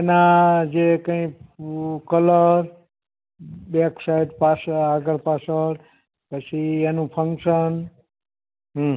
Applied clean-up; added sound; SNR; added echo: none; none; none; none.